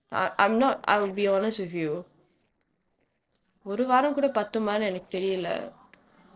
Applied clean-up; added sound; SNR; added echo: neural separator model SepFormer DNS4.